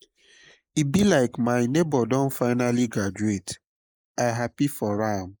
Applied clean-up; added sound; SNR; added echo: neural mask model Resemble Enhance denoiser.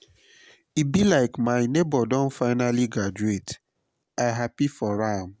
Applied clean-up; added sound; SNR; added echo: none; none; none; none.